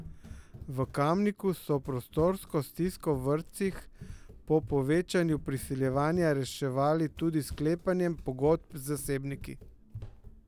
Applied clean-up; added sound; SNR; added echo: none; Run; 16 dB; none.